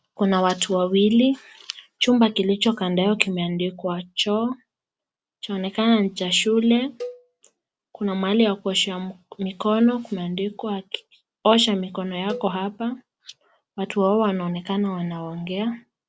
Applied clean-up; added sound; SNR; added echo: none; Cowbell; 18 dB; none.